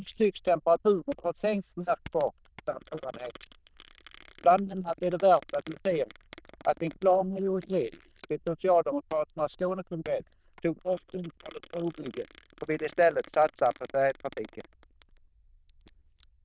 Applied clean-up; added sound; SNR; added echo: neural diffusion model UNIVERSE++.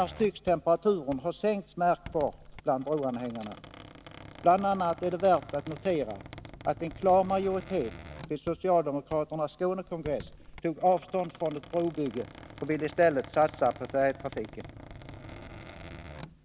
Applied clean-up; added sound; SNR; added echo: none; Squeak; 17 dB; none.